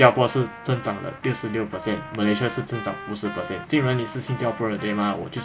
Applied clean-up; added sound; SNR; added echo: none; Trumpet; 14 dB; none.